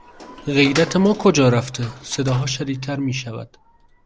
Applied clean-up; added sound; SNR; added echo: none; Door; 17 dB; none.